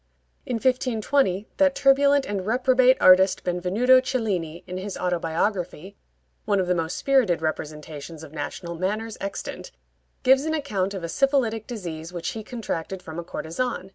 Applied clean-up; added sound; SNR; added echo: none; none; none; none.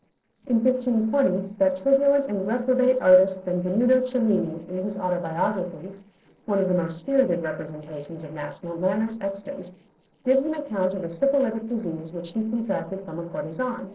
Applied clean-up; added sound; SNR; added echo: neural separator model SepFormer DNS4.